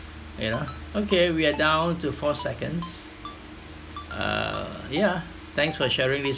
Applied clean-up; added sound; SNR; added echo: none; Ringtone; 18 dB; none.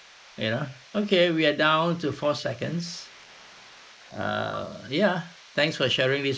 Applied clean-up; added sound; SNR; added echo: neural mask model Resemble Enhance denoiser.